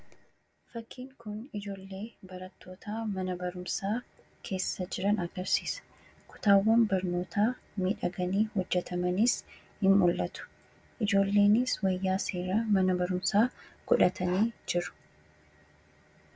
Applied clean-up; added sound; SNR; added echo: none; none; none; none.